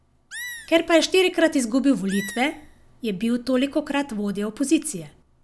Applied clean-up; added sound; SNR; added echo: none; Animal; 16 dB; none.